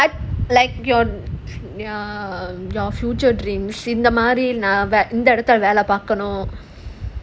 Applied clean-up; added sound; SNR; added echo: none; none; none; none.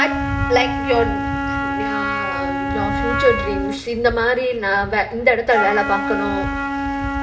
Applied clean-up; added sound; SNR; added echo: none; Wind instrument, woodwind instrument; 3 dB; reverberation time 1.6 s.